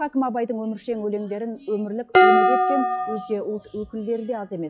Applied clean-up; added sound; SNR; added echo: classical method log-MMSE.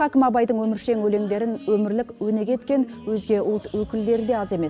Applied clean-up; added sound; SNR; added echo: none; none; none; none.